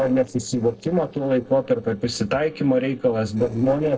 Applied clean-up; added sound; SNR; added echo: neural separator model SepFormer DNS4.